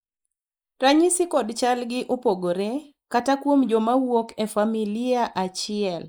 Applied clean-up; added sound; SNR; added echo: neural mask model Resemble Enhance denoiser.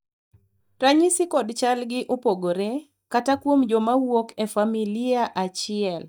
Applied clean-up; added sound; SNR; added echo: neural mask model DeepFilterNet 3.